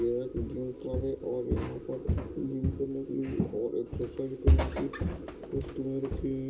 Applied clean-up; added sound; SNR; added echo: none; Walk, footsteps; -1 dB; reverberation time 0.2 s.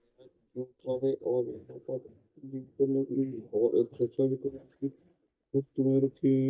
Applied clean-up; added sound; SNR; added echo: neural mask model DeepFilterNet 3.